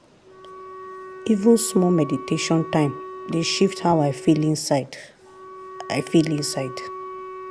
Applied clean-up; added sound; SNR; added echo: none; Wind instrument, woodwind instrument; 14 dB; none.